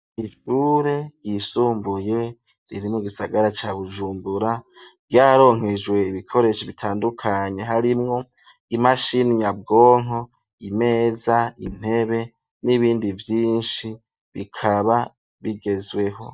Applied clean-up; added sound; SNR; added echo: neural mask model DeepFilterNet 3.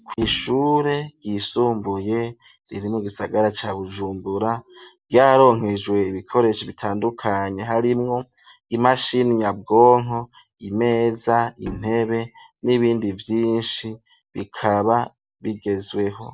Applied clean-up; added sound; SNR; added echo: none; Bowed string instrument; 16 dB; none.